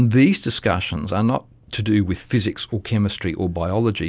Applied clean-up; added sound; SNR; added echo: none; none; none; none.